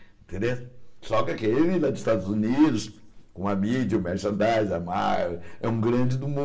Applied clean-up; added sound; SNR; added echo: none; none; none; reverberation time 0.6 s.